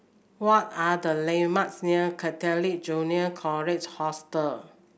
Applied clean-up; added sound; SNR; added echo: none; none; none; none.